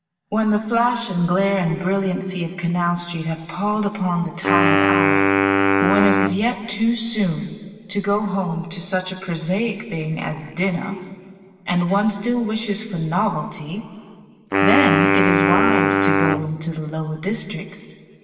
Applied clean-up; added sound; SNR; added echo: none; Wind instrument, woodwind instrument; -3 dB; reverberation time 2.5 s.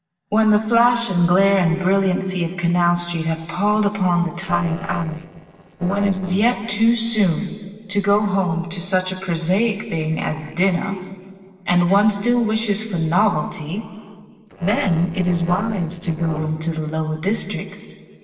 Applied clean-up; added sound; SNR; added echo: neural separator model SepFormer DNS4.